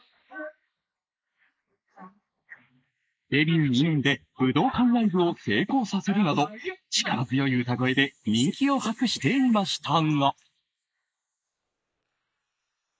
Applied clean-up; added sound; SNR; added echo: neural mask model Resemble Enhance denoiser.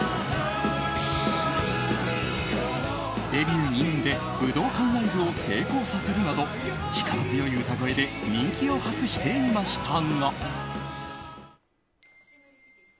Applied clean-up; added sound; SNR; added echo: none; Organ; 16 dB; none.